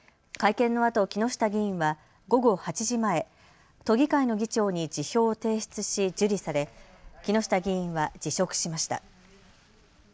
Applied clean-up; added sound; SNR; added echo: none; none; none; none.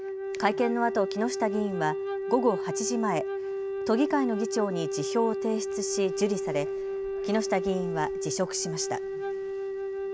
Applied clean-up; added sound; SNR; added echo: none; Wind instrument, woodwind instrument; 2 dB; none.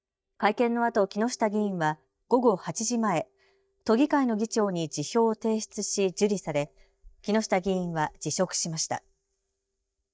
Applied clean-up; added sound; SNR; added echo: neural mask model DeepFilterNet 3.